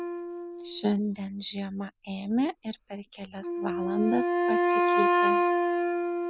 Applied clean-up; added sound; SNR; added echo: none; Wind instrument, woodwind instrument; -4 dB; none.